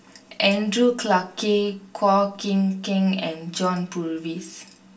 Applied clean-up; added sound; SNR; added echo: none; none; none; reverberation time 0.3 s.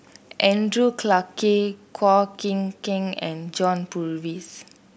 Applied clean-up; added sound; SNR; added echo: none; none; none; none.